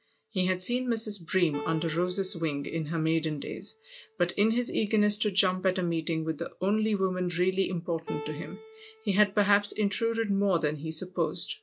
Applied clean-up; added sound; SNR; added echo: none; Keyboard (musical); 19 dB; none.